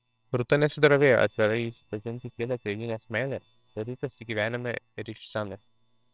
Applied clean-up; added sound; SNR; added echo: neural separator model SepFormer WHAMR!.